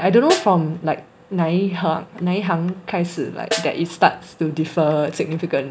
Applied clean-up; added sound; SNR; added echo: none; Snare drum; 12 dB; none.